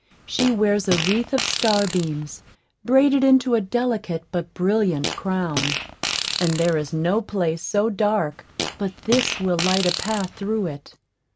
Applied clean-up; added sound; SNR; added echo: none; Fart; 7 dB; none.